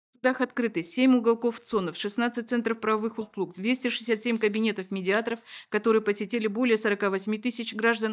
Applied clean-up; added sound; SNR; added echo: neural mask model DeepFilterNet 3.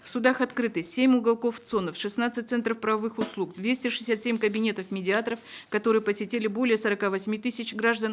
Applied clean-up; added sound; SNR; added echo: none; Snare drum; 15 dB; none.